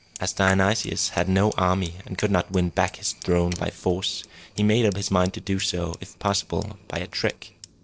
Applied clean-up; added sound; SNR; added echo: neural separator model SepFormer DNS4.